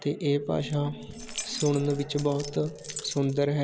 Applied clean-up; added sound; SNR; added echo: none; Keys jangling; 13 dB; none.